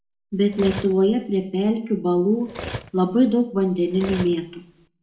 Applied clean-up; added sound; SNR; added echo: none; Cutlery, silverware; 14 dB; reverberation time 0.4 s.